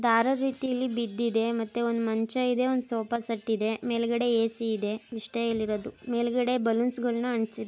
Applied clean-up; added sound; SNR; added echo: none; none; none; none.